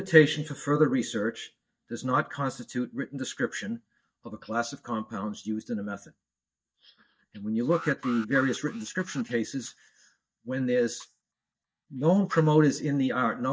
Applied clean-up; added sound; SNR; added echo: neural mask model DeepFilterNet 3.